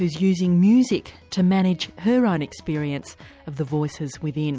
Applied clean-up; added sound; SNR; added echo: none; none; none; none.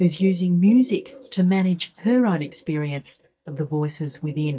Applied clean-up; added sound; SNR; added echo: neural mask model DeepFilterNet 3.